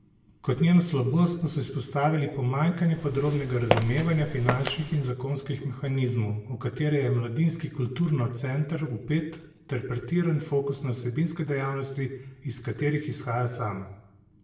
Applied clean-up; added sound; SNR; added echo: none; Walk, footsteps; 4 dB; reverberation time 0.7 s.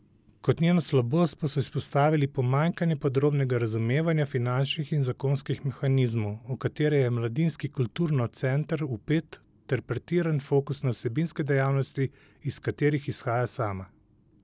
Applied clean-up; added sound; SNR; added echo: none; none; none; none.